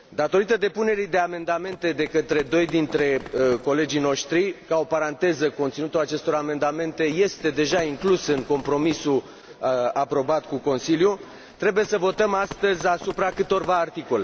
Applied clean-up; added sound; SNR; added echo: none; Run; 18 dB; none.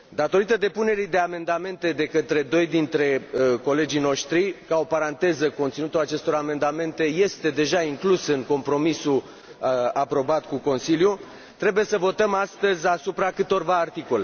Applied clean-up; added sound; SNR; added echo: none; none; none; none.